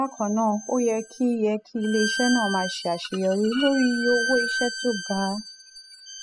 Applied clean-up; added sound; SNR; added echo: classical method spectral subtraction.